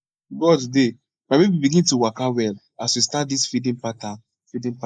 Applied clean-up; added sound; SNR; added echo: neural mask model Resemble Enhance denoiser.